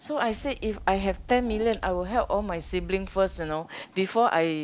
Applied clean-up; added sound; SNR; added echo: none; Scissors; 12 dB; none.